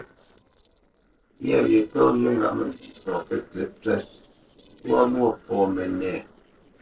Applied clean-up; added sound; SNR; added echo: neural separator model SepFormer DNS4.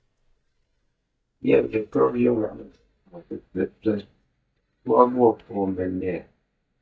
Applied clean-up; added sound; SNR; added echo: neural mask model DeepFilterNet 3.